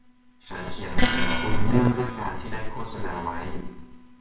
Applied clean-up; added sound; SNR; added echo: neural separator model SepFormer WHAMR!.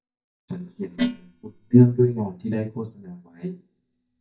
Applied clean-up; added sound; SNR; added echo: neural mask model DeepFilterNet 3.